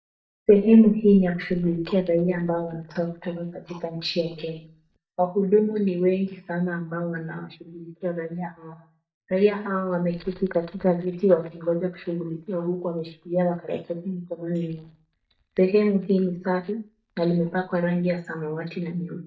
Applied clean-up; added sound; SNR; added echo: neural mask model DeepFilterNet 3.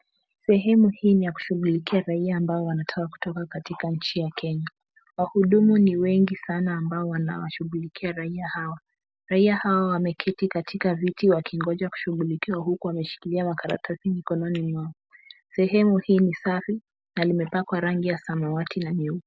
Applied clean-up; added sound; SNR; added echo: none; none; none; none.